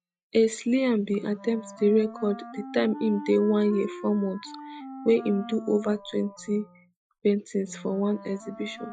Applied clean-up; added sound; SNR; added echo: classical method Wiener filter.